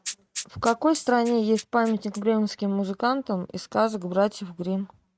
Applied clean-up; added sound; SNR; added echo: neural mask model RNNoise.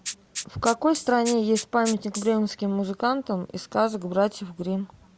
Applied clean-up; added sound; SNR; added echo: none; Rattle (instrument); 13 dB; none.